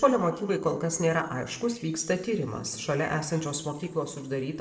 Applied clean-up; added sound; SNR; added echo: neural separator model SepFormer DNS4.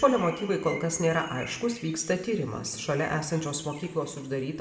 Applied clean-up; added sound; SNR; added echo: none; Bird; 19 dB; reverberation time 1.5 s.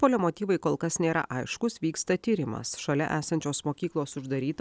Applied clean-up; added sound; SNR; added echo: none; none; none; none.